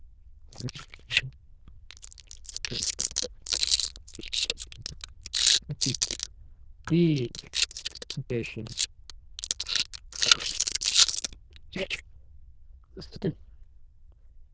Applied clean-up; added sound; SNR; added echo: neural diffusion model UNIVERSE++.